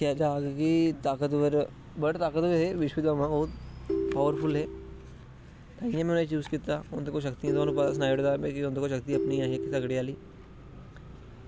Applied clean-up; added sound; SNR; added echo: none; Ringtone; 5 dB; none.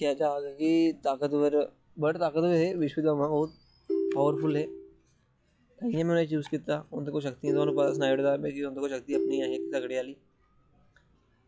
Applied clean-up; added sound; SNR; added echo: classical method log-MMSE.